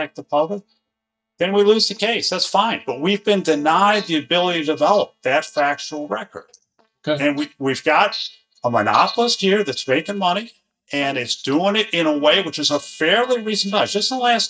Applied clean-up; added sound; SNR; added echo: neural mask model DeepFilterNet 3.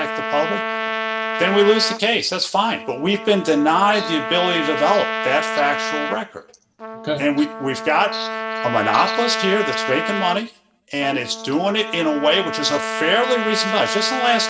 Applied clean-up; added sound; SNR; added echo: none; Trumpet; 5 dB; reverberation time 0.4 s.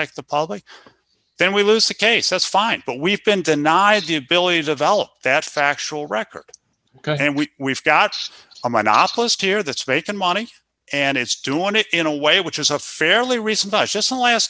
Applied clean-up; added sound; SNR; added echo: none; none; none; none.